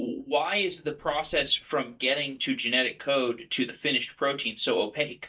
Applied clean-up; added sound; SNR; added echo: neural mask model DeepFilterNet 3.